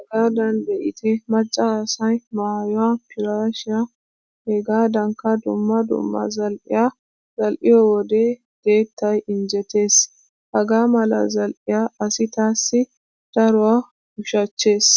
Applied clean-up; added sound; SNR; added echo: none; none; none; none.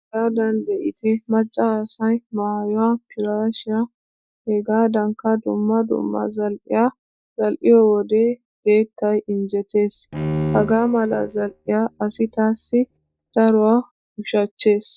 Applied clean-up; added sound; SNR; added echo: neural mask model DeepFilterNet 3.